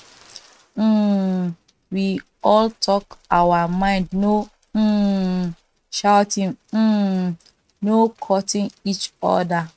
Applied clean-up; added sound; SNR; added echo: neural mask model RNNoise.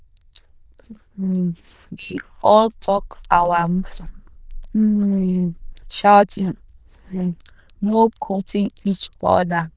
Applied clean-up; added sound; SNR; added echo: neural diffusion model UNIVERSE++.